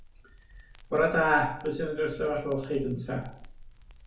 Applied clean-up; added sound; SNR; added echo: none; Crackle; 17 dB; reverberation time 0.2 s.